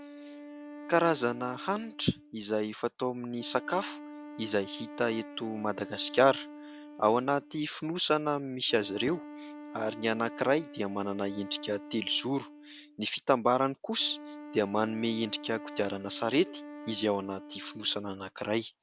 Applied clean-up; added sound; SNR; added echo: none; Wind instrument, woodwind instrument; 15 dB; none.